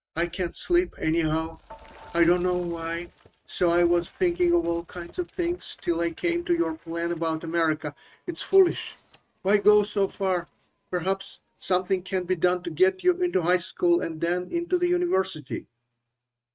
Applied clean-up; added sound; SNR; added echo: neural mask model RNNoise.